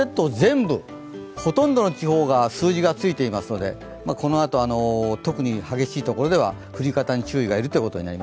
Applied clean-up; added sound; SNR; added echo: none; none; none; none.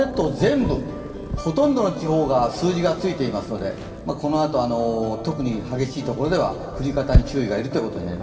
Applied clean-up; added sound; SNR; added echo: none; Purr; 7 dB; reverberation time 2.6 s.